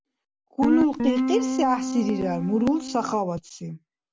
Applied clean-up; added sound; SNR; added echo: none; Guitar; 2 dB; none.